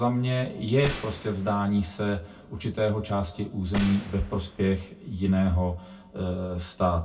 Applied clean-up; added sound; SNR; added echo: none; Gunshot, gunfire; 14 dB; reverberation time 0.2 s.